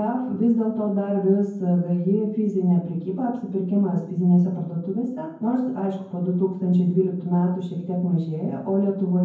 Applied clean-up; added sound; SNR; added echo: none; none; none; reverberation time 0.9 s.